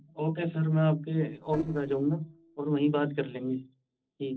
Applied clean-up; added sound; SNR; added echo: neural separator model SepFormer DNS4.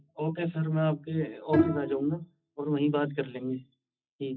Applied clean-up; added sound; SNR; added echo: classical method WPE with log-MMSE.